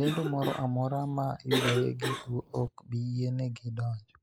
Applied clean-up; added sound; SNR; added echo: neural mask model Resemble Enhance denoiser.